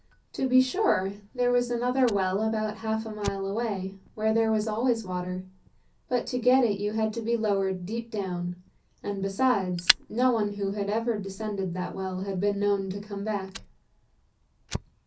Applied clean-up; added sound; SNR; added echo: none; Fire; 13 dB; reverberation time 0.3 s.